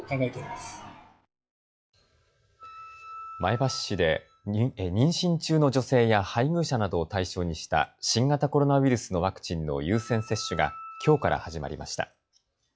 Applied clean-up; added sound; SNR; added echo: classical method log-MMSE.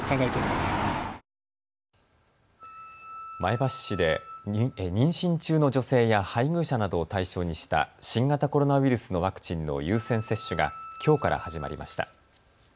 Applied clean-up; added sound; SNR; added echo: none; Wind instrument, woodwind instrument; 16 dB; none.